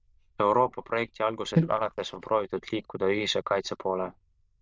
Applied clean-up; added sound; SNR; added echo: neural diffusion model UNIVERSE++.